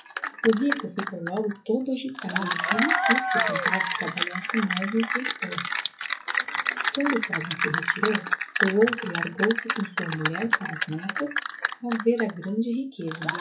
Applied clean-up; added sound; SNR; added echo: classical method WPE with log-MMSE.